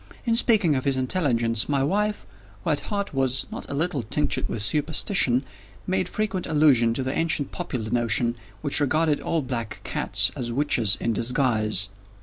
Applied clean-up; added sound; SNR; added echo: none; none; none; none.